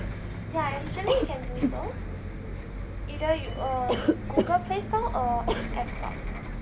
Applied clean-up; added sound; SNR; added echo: none; Cough + Bus; -1 dB; none.